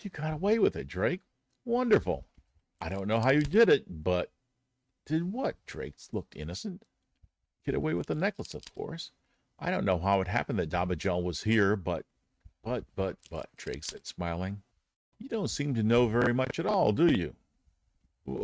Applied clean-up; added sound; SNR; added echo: neural mask model RNNoise.